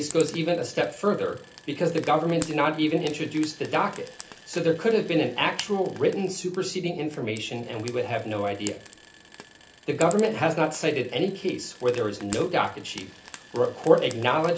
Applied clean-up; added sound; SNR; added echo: none; Frying (food); 18 dB; reverberation time 0.3 s.